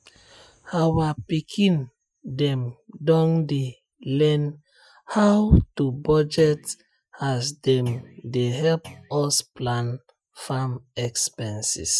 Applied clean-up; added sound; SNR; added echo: classical method Wiener filter.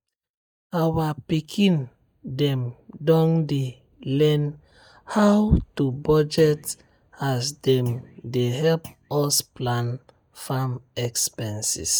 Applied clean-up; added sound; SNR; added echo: neural mask model DeepFilterNet 3.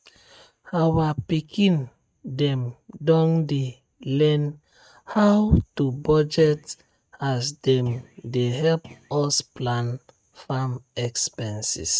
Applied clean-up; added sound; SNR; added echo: neural mask model RNNoise.